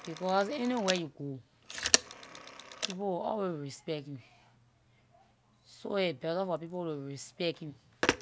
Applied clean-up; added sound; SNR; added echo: none; Telephone; 3 dB; none.